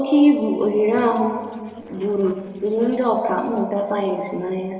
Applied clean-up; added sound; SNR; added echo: neural separator model SepFormer DNS4.